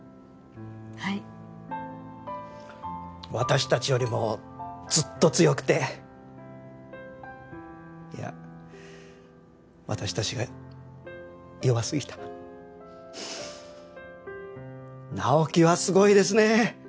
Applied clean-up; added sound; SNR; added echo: none; none; none; none.